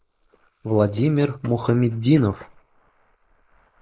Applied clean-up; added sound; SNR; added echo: neural mask model Resemble Enhance denoiser.